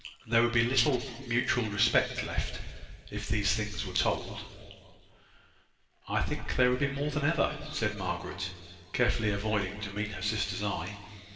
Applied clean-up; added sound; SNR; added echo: none; none; none; reverberation time 2.3 s.